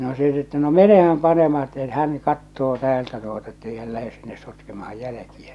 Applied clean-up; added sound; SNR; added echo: none; none; none; none.